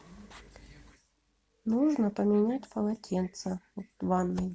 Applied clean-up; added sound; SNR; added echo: none; none; none; none.